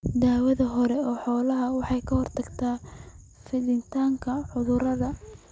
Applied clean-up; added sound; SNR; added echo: none; none; none; none.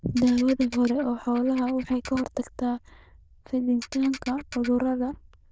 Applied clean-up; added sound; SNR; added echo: neural diffusion model UNIVERSE++.